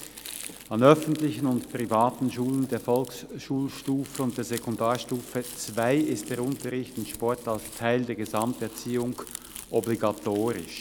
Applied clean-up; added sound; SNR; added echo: none; Crumpling, crinkling; 17 dB; none.